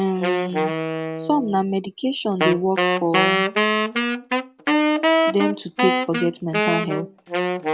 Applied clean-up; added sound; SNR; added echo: none; Wind instrument, woodwind instrument; -3 dB; none.